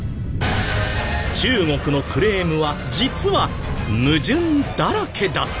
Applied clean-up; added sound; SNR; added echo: none; Thunder; 9 dB; none.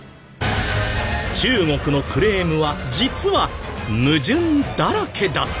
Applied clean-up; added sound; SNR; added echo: none; none; none; none.